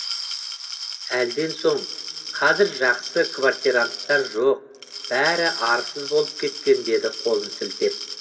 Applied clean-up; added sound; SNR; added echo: none; Glass; 9 dB; reverberation time 1.2 s.